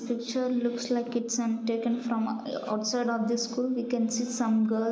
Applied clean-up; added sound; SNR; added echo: none; none; none; none.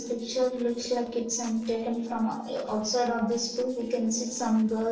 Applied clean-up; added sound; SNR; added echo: neural separator model SepFormer DNS4.